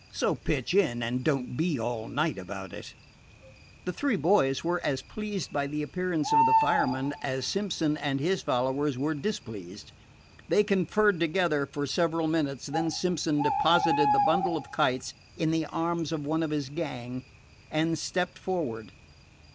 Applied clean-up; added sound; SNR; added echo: none; Bird; 6 dB; none.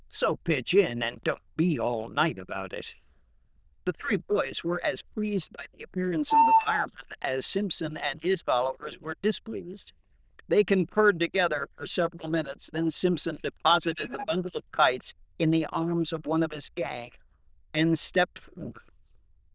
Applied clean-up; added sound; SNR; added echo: neural diffusion model UNIVERSE++.